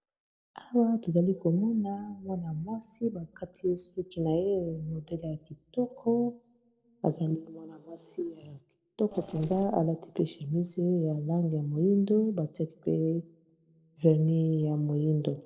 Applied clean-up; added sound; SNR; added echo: neural separator model SepFormer DNS4.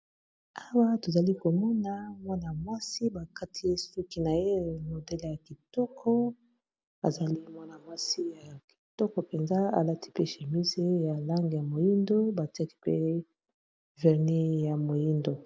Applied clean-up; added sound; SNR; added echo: none; none; none; none.